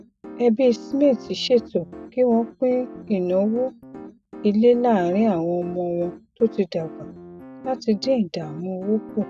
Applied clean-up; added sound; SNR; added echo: none; Piano; 17 dB; none.